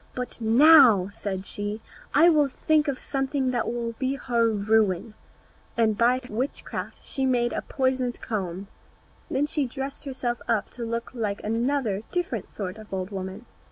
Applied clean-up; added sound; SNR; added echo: none; none; none; none.